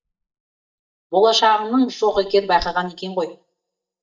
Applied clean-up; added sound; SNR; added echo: neural mask model DeepFilterNet 3.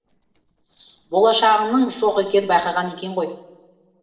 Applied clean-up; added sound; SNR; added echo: neural separator model SepFormer DNS4.